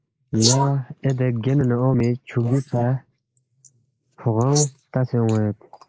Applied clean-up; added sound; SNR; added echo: neural mask model Resemble Enhance denoiser.